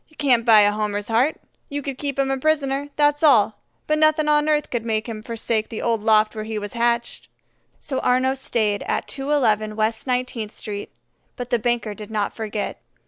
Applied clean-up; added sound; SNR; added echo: none; none; none; none.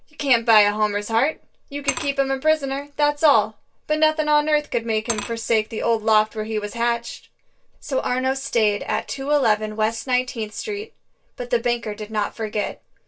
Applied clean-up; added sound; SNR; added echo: none; Glass / Liquid; 16 dB; reverberation time 0.1 s.